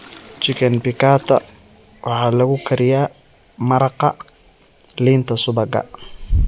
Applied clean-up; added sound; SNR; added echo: none; Toilet flush; 10 dB; none.